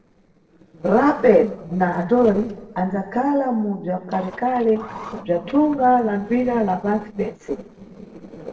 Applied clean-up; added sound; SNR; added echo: neural separator model SepFormer DNS4.